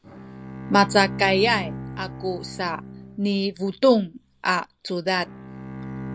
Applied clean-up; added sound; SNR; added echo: none; Bowed string instrument; 12 dB; none.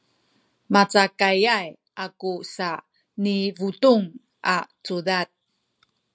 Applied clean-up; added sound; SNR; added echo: none; none; none; none.